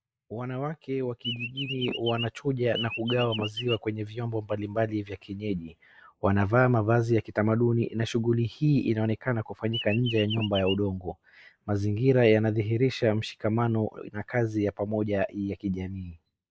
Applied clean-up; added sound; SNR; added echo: neural mask model Resemble Enhance denoiser.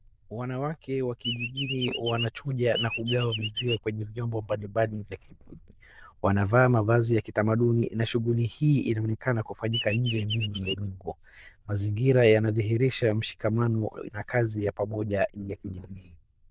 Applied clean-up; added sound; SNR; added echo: neural diffusion model UNIVERSE++.